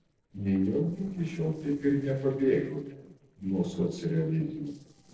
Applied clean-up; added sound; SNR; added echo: neural separator model SepFormer DNS4.